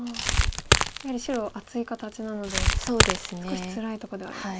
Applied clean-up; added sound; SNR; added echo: none; Crackle; -5 dB; none.